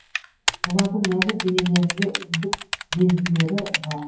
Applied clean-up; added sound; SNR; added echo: classical method WPE with log-MMSE.